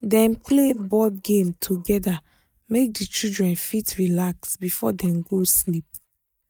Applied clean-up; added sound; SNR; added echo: neural mask model DeepFilterNet 3.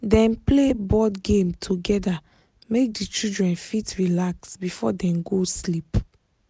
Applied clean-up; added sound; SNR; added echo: none; none; none; none.